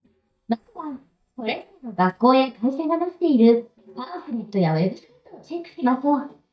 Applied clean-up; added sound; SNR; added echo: neural mask model DeepFilterNet 3.